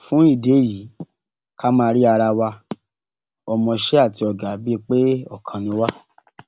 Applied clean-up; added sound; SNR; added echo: none; none; none; none.